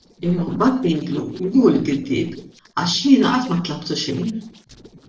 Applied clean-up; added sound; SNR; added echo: neural separator model SepFormer DNS4.